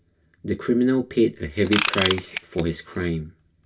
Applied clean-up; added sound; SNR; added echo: none; Ratchet, pawl / Tools; 4 dB; reverberation time 0.1 s.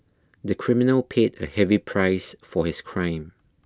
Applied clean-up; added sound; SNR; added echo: none; none; none; none.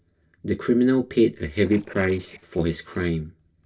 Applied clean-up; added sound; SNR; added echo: neural separator model SepFormer DNS4.